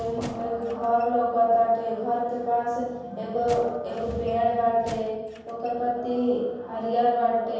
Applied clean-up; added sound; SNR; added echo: none; Squeak / Wood; 19 dB; reverberation time 1.3 s.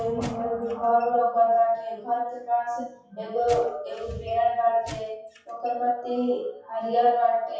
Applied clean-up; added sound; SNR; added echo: classical method WPE with log-MMSE.